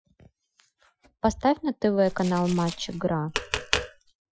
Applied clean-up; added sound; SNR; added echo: classical method Wiener filter.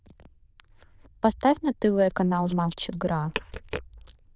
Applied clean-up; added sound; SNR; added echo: neural diffusion model UNIVERSE++.